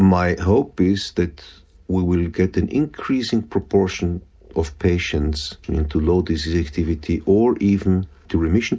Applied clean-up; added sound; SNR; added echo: none; none; none; reverberation time 0.3 s.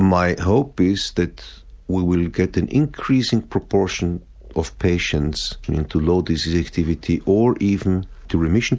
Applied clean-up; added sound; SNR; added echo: none; none; none; none.